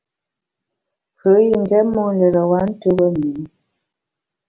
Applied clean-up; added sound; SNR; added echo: none; none; none; none.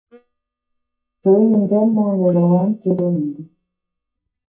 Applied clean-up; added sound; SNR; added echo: neural mask model DeepFilterNet 3.